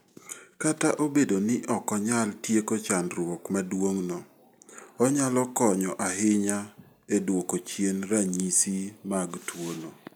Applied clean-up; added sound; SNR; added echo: none; none; none; none.